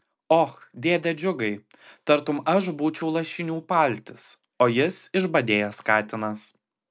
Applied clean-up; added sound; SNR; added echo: none; none; none; none.